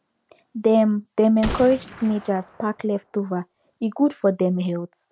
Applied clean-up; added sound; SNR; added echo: none; Gunshot, gunfire; 14 dB; none.